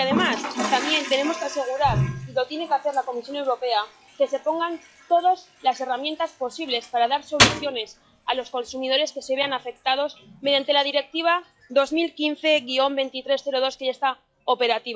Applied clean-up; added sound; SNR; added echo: classical method log-MMSE.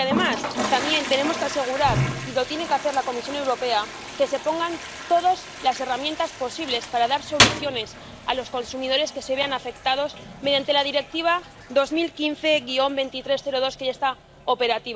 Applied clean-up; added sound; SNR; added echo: none; Toilet flush; 6 dB; none.